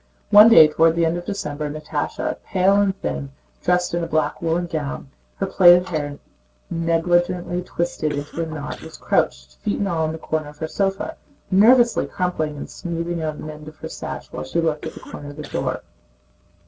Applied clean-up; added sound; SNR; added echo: none; Cough; 17 dB; none.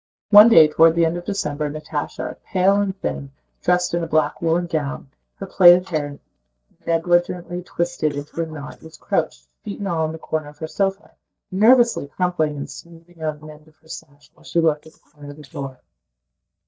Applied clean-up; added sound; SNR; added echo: neural mask model DeepFilterNet 3.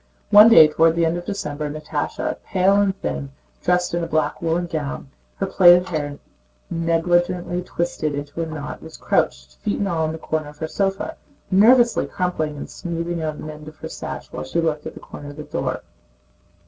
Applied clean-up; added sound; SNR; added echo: none; none; none; none.